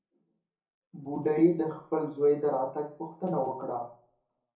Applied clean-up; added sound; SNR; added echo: none; none; none; reverberation time 0.7 s.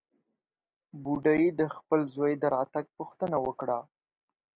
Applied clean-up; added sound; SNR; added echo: none; none; none; none.